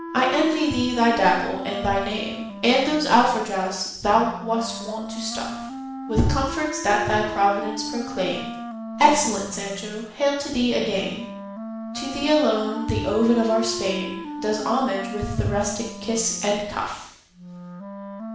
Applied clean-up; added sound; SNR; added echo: none; Wind instrument, woodwind instrument; 11 dB; reverberation time 0.7 s.